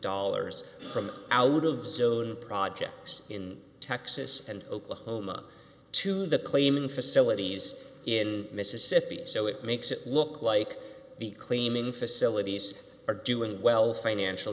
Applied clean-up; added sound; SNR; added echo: none; none; none; none.